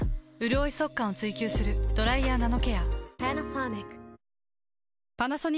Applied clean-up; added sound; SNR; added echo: none; none; none; none.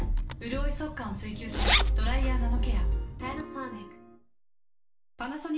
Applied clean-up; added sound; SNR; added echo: none; Zipper (clothing); 4 dB; reverberation time 0.4 s.